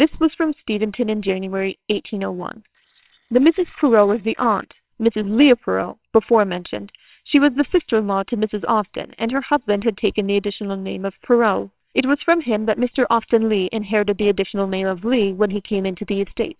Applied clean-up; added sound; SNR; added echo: neural separator model SepFormer WHAMR!.